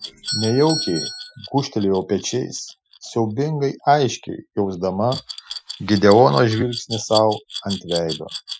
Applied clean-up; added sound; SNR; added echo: classical method Wiener filter.